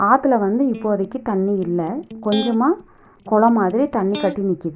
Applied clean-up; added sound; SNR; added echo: none; Electric guitar; 15 dB; none.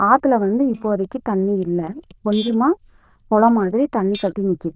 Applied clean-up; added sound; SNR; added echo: neural diffusion model UNIVERSE++.